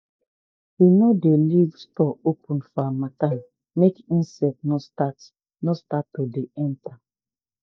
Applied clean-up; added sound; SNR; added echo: neural mask model DeepFilterNet 3.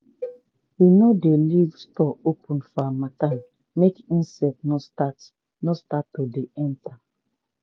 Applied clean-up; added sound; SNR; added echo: none; Cowbell; 19 dB; none.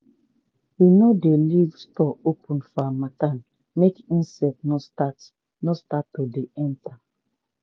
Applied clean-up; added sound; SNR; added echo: none; none; none; none.